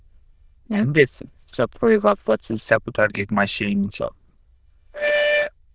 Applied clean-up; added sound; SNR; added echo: neural diffusion model UNIVERSE++.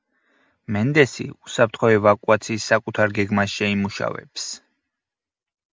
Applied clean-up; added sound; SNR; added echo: none; none; none; none.